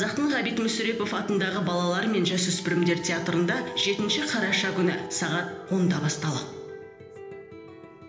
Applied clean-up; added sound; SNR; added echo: none; Dog; 20 dB; reverberation time 1.0 s.